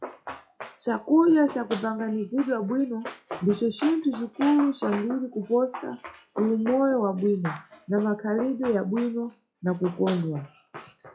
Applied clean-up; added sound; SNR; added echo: classical method WPE with log-MMSE.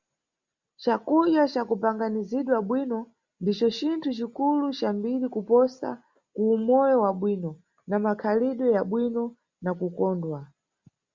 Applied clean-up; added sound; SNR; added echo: none; none; none; none.